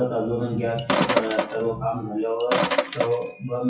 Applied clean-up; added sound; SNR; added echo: classical method WPE with log-MMSE.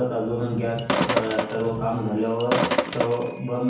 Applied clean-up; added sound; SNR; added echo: none; Sink (filling or washing); 2 dB; reverberation time 2.2 s.